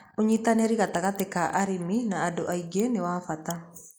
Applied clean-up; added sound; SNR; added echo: neural mask model Resemble Enhance denoiser.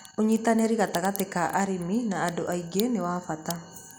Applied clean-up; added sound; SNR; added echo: none; Crack; 19 dB; none.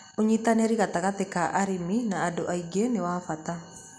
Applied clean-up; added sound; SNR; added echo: none; none; none; none.